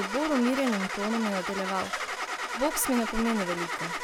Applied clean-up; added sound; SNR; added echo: none; Engine starting / Car; 4 dB; none.